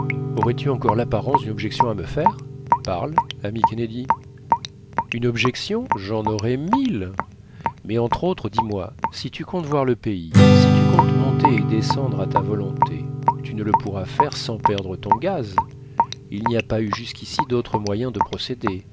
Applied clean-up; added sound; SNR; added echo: none; Raindrop / Drip + Strum; -3 dB; none.